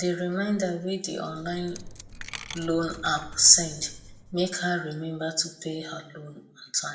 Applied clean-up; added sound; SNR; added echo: none; Coin (dropping); 15 dB; reverberation time 0.5 s.